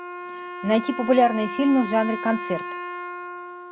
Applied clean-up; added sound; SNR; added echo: none; Wind instrument, woodwind instrument; 9 dB; none.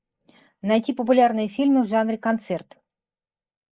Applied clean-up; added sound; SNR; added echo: neural mask model Resemble Enhance denoiser.